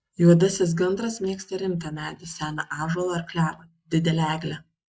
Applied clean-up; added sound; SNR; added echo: neural mask model Resemble Enhance denoiser.